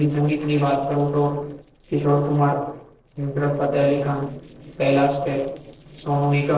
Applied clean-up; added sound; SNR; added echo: neural separator model SepFormer DNS4.